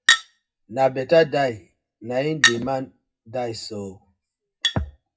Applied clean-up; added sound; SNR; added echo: classical method WPE with log-MMSE.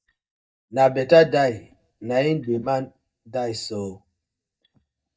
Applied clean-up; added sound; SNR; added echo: neural mask model DeepFilterNet 3.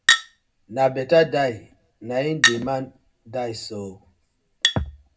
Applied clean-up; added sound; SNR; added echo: none; Chink, clink; 2 dB; reverberation time 0.3 s.